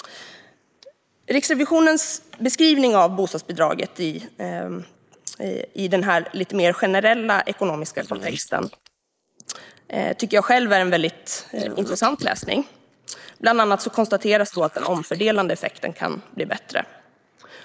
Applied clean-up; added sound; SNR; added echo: neural mask model Resemble Enhance denoiser.